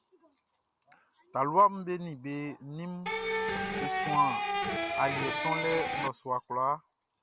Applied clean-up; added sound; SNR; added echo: none; Electric guitar; -1 dB; none.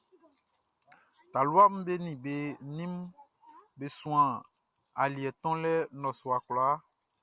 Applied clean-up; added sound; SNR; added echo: none; none; none; none.